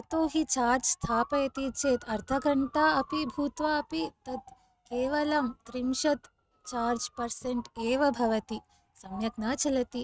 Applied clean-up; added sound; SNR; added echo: neural mask model RNNoise.